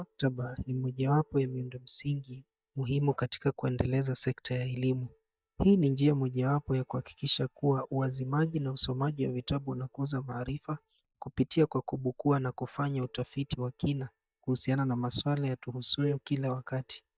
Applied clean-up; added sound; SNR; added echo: neural mask model DeepFilterNet 3.